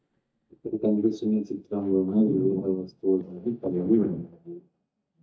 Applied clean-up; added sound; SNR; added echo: neural mask model DeepFilterNet 3.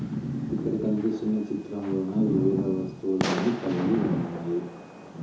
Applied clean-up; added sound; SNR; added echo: none; Fireworks; 10 dB; reverberation time 0.9 s.